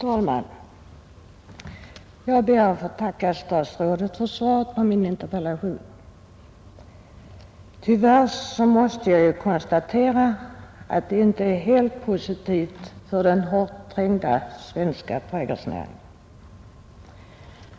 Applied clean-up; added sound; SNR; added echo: none; none; none; none.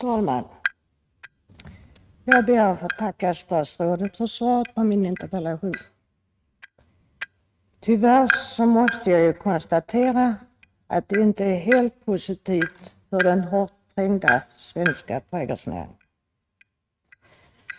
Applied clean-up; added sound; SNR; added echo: neural mask model RNNoise.